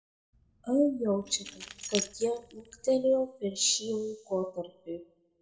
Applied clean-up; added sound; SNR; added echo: none; Keys jangling; 13 dB; reverberation time 0.8 s.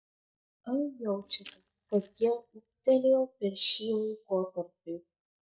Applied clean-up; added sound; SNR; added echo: neural mask model DeepFilterNet 3.